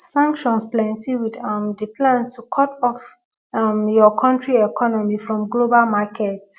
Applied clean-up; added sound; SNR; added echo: none; none; none; none.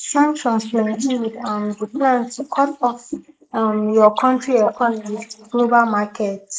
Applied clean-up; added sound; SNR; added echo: neural mask model Resemble Enhance denoiser.